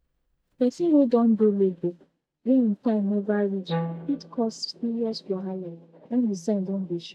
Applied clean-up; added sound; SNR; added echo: neural mask model DeepFilterNet 3.